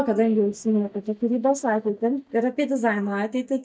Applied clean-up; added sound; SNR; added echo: neural mask model DeepFilterNet 3.